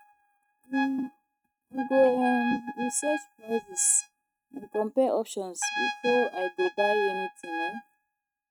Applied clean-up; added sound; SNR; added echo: neural mask model RNNoise.